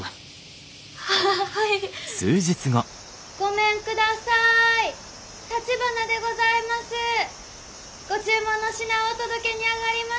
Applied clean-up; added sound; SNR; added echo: none; none; none; none.